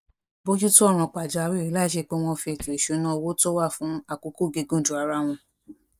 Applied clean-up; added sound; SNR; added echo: neural mask model DeepFilterNet 3.